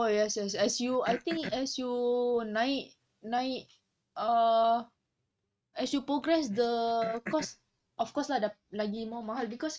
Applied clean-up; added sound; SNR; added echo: neural mask model RNNoise.